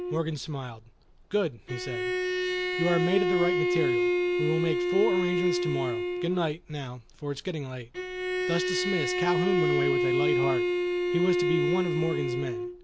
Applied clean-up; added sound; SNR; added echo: none; Bowed string instrument; -3 dB; none.